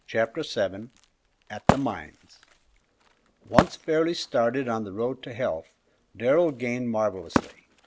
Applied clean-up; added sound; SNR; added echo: none; Wood; 4 dB; none.